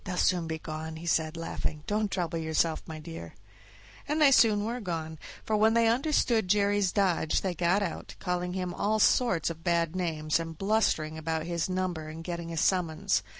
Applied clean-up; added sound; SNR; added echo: none; none; none; none.